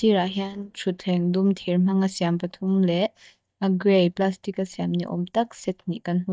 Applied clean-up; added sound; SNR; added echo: neural mask model DeepFilterNet 3.